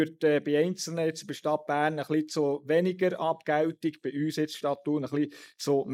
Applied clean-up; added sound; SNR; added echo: neural mask model Resemble Enhance denoiser.